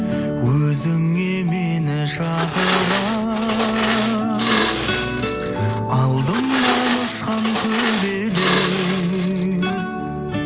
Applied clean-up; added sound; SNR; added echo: none; Glass; 3 dB; none.